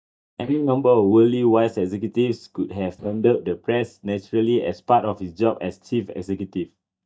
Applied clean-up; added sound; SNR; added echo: neural mask model DeepFilterNet 3.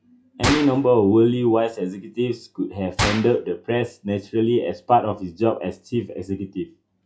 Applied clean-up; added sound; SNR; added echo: classical method log-MMSE.